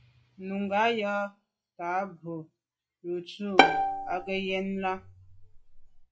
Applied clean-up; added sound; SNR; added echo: classical method log-MMSE.